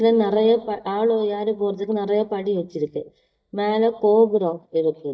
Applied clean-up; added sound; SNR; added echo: neural mask model DeepFilterNet 3.